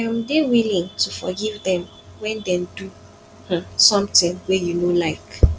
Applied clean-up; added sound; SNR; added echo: none; none; none; none.